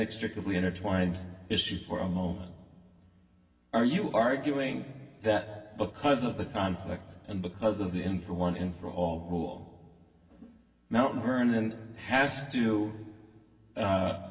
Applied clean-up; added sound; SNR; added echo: none; none; none; reverberation time 1.7 s.